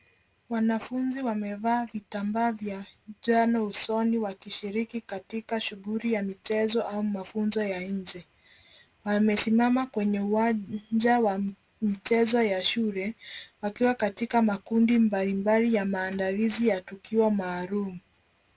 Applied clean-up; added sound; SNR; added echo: none; none; none; none.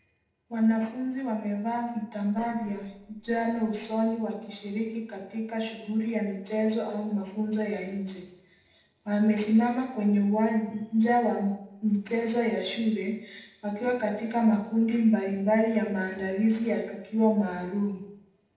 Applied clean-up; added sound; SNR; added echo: neural separator model SepFormer DNS4.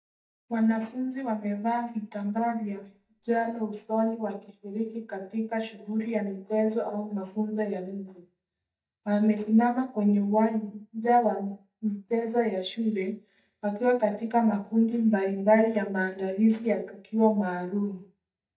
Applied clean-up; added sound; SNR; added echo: neural mask model DeepFilterNet 3.